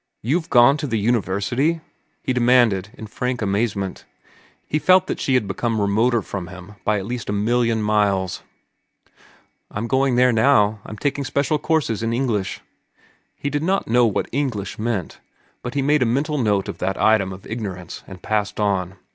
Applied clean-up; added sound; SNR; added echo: none; none; none; none.